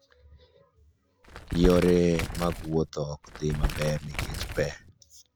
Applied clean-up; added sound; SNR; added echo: none; Crumpling, crinkling; 5 dB; none.